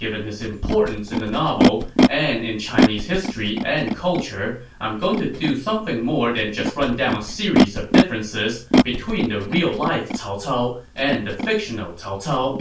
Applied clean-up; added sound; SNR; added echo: none; Animal; 0 dB; reverberation time 0.3 s.